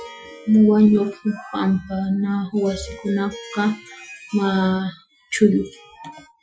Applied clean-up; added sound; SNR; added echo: classical method Wiener filter.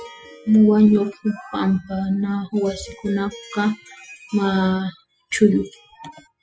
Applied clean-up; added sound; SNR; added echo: classical method spectral subtraction.